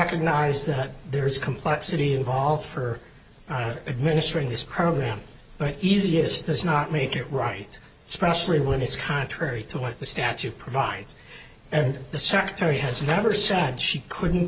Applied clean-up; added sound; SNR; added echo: none; none; none; none.